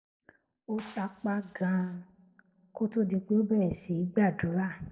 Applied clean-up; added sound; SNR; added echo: neural separator model SepFormer DNS4.